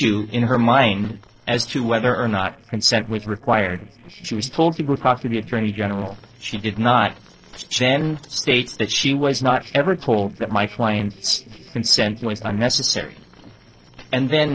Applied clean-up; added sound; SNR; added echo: neural separator model SepFormer DNS4.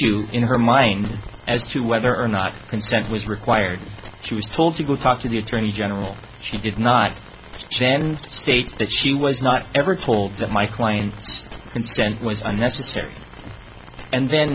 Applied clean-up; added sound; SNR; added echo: none; none; none; none.